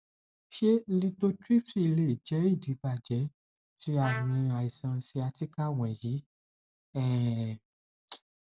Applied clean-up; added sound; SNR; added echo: none; Trumpet; 11 dB; none.